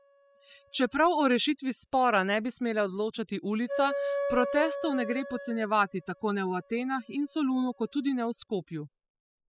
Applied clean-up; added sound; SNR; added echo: classical method spectral subtraction.